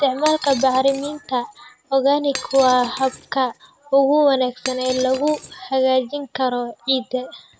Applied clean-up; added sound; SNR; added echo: none; Shatter; 15 dB; none.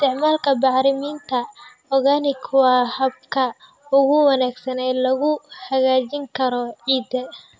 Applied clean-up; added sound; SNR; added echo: none; none; none; none.